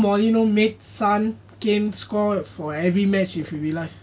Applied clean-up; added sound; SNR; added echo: none; none; none; none.